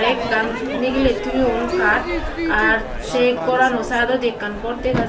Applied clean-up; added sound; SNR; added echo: none; Crowd / Fireworks; 5 dB; reverberation time 0.3 s.